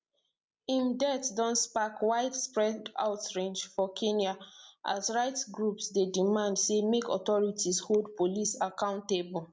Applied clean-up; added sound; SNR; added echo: none; none; none; none.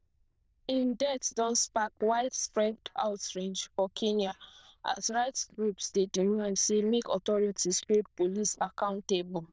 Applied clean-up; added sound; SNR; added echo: neural diffusion model UNIVERSE++.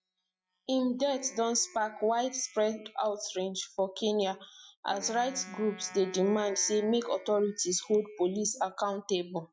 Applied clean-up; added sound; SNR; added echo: classical method Wiener filter.